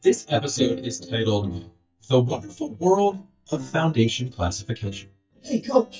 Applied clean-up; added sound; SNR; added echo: neural mask model DeepFilterNet 3.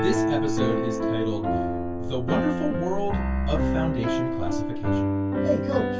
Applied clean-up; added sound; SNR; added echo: none; Piano; -3 dB; reverberation time 0.1 s.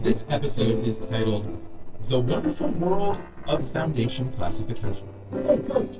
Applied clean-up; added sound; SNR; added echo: neural separator model SepFormer DNS4.